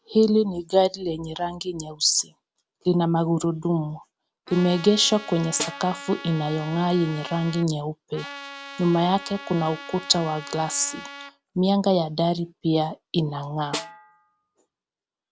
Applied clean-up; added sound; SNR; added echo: none; Snare drum + Trumpet; 14 dB; none.